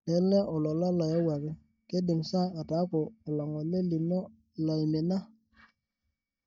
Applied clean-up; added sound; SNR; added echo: neural mask model DeepFilterNet 3.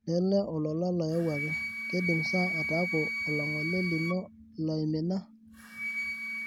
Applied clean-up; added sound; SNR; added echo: none; Wind instrument, woodwind instrument; 5 dB; none.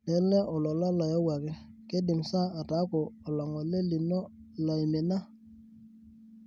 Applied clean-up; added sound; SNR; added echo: none; none; none; none.